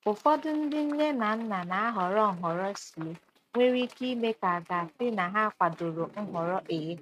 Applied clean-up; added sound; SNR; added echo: neural mask model RNNoise.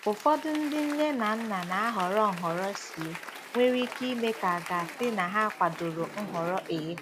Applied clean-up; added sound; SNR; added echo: none; Applause / Crowd; 12 dB; none.